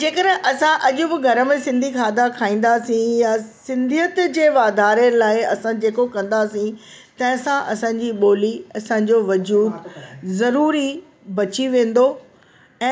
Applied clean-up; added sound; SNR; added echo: none; none; none; none.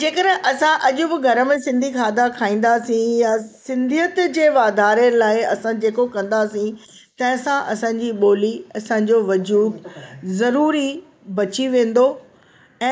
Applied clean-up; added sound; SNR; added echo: neural mask model Resemble Enhance denoiser.